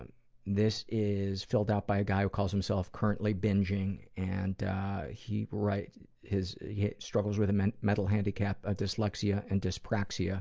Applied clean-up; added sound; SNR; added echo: none; none; none; none.